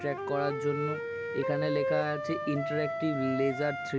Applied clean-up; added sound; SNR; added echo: none; Wind instrument, woodwind instrument; 2 dB; none.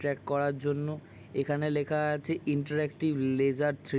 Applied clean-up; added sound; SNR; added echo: none; none; none; none.